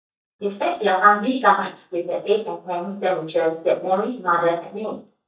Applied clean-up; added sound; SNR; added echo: neural mask model DeepFilterNet 3.